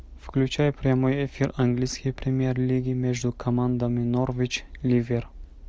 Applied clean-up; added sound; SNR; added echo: none; none; none; none.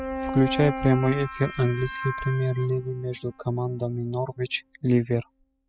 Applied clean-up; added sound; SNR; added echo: classical method spectral subtraction.